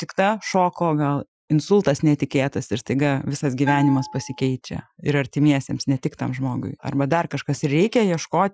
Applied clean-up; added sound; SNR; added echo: classical method Wiener filter.